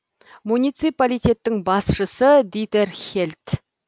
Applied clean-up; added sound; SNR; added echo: none; none; none; none.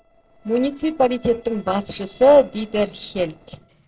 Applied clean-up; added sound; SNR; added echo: neural separator model SepFormer DNS4.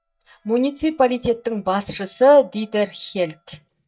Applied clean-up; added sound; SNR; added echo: neural mask model DeepFilterNet 3.